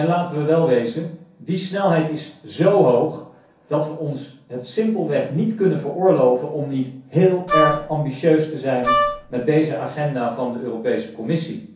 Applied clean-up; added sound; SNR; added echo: none; Wind instrument, woodwind instrument; 0 dB; reverberation time 0.6 s.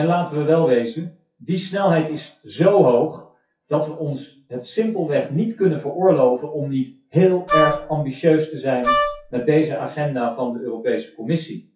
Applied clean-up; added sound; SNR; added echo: classical method WPE with log-MMSE.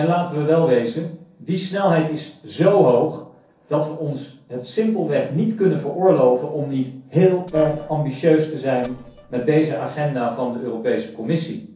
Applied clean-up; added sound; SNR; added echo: neural separator model SepFormer DNS4.